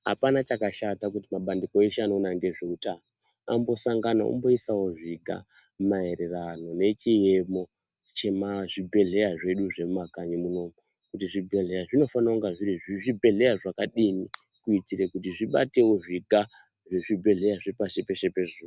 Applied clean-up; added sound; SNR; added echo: none; none; none; none.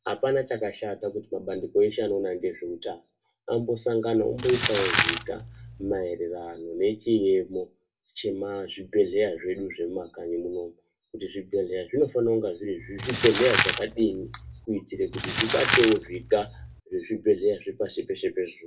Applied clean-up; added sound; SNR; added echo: none; Crumpling, crinkling; 2 dB; reverberation time 0.2 s.